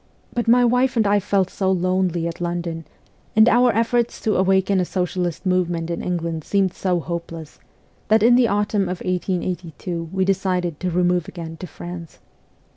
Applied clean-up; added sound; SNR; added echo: none; none; none; none.